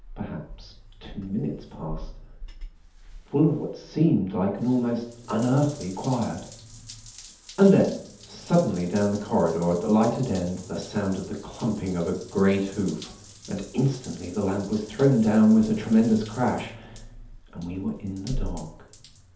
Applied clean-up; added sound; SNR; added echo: none; Drip / Trickle, dribble / Bathtub (filling or washing) / Water tap, faucet; 17 dB; reverberation time 0.6 s.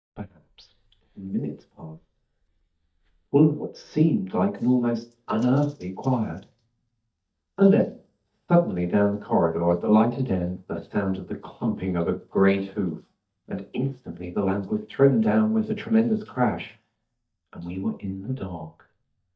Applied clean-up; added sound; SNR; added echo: neural mask model DeepFilterNet 3.